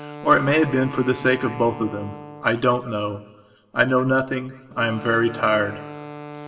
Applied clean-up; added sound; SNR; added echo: none; Wind instrument, woodwind instrument; 15 dB; reverberation time 1.4 s.